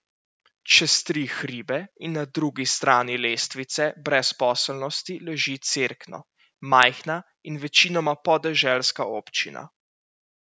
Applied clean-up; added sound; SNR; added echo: none; none; none; none.